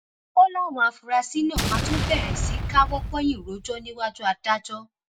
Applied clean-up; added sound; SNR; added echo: none; Explosion; 4 dB; none.